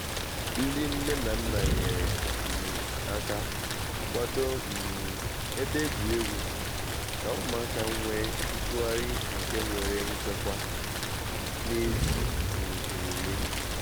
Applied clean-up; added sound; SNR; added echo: none; Animal + Rain; -4 dB; none.